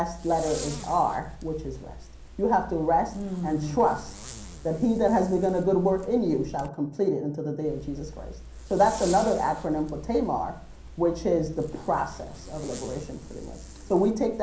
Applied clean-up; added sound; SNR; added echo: none; Zipper (clothing); 15 dB; reverberation time 0.6 s.